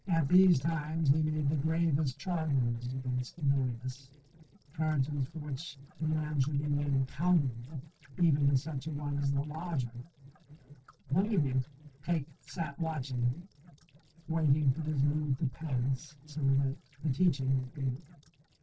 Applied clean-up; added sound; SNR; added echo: neural separator model SepFormer DNS4.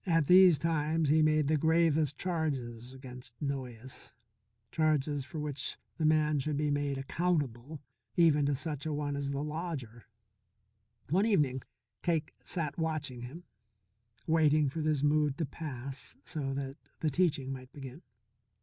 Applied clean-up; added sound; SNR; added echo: none; none; none; none.